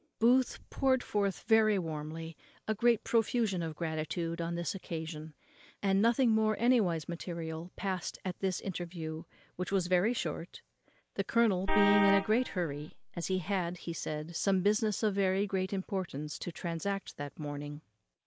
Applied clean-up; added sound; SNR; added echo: none; Vehicle horn, car horn, honking; 2 dB; none.